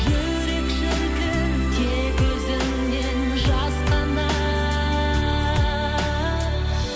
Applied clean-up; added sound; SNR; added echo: none; none; none; none.